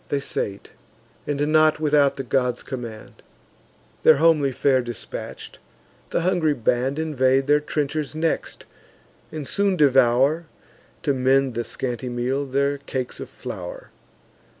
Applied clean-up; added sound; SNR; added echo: none; none; none; none.